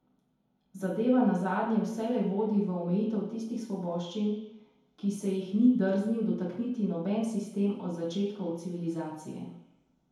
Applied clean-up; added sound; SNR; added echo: none; none; none; reverberation time 2.0 s.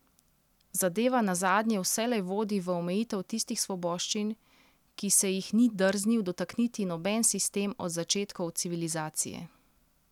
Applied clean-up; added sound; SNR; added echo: none; none; none; none.